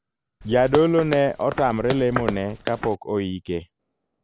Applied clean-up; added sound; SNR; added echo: none; Walk, footsteps + Run; 8 dB; none.